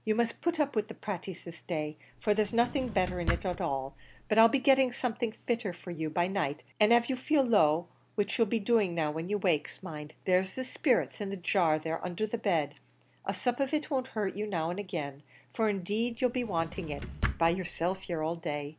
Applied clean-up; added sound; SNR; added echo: none; Drawer open or close; 9 dB; none.